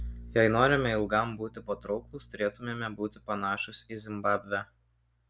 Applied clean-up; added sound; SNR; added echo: none; Bowed string instrument; 17 dB; none.